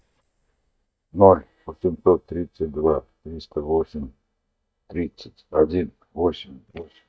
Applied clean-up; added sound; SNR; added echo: neural mask model DeepFilterNet 3.